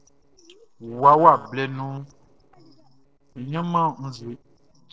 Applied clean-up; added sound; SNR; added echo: neural separator model SepFormer DNS4.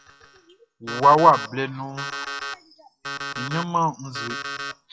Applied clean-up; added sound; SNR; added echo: classical method WPE with log-MMSE.